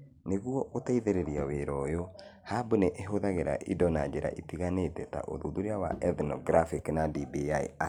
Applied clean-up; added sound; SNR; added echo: none; Bowed string instrument; 18 dB; none.